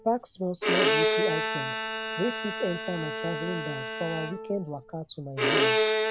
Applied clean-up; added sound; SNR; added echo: none; Bowed string instrument; -4 dB; none.